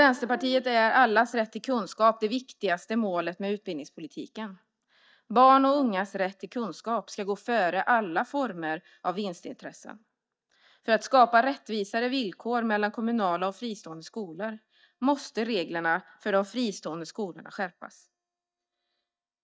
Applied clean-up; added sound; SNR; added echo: neural mask model DeepFilterNet 3.